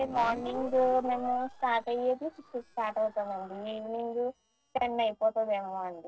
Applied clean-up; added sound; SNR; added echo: neural separator model SepFormer DNS4.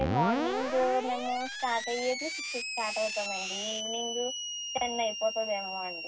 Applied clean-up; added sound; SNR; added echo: none; Screech; 3 dB; reverberation time 0.4 s.